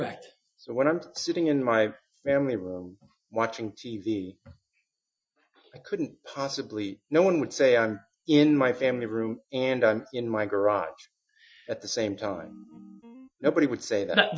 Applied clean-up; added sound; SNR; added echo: classical method Wiener filter.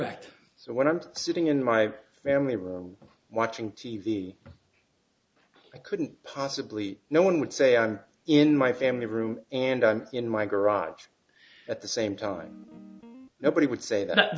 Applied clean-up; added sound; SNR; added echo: none; Guitar; 20 dB; none.